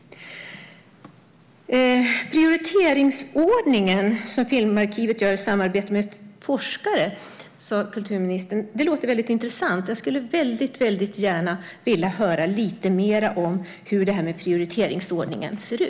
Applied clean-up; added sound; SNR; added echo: none; none; none; none.